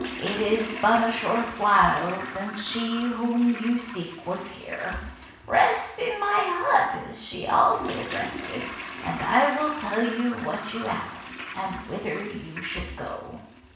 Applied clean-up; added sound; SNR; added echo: none; Toilet flush; 12 dB; reverberation time 0.7 s.